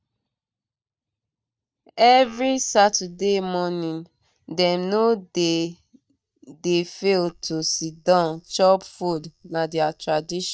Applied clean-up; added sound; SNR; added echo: neural mask model DeepFilterNet 3.